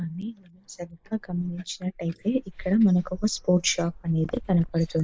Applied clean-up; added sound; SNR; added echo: neural mask model Resemble Enhance denoiser.